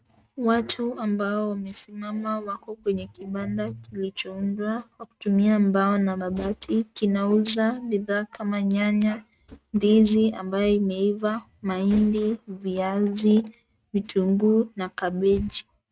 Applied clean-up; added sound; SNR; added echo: neural mask model RNNoise.